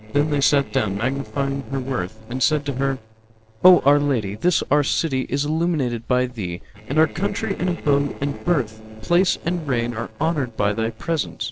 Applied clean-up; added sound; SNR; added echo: neural separator model SepFormer DNS4.